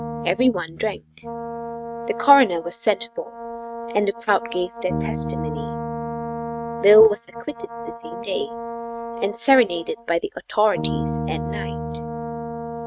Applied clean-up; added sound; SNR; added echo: neural mask model RNNoise.